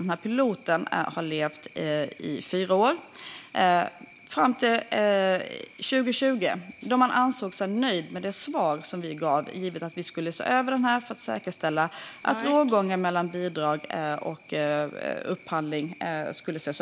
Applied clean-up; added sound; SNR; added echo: none; Cricket; 20 dB; none.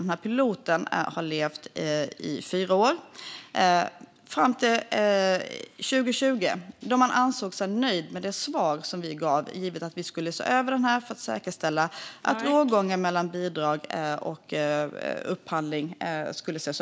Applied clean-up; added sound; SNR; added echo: none; none; none; none.